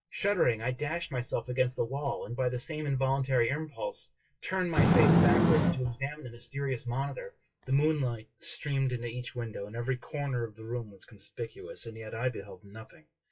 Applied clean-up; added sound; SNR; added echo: classical method WPE with log-MMSE.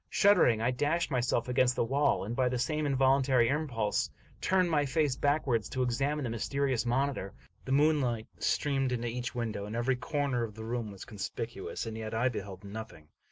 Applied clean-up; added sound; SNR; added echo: none; none; none; none.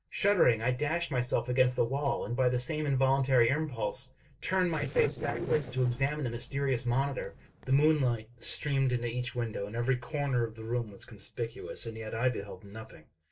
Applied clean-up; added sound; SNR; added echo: neural separator model SepFormer DNS4.